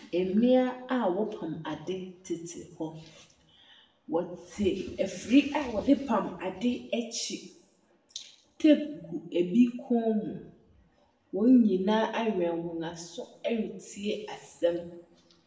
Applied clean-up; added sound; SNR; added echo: none; none; none; reverberation time 0.7 s.